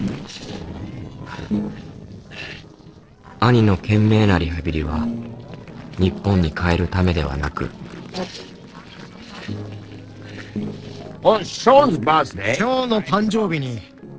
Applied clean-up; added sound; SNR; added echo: neural separator model SepFormer DNS4.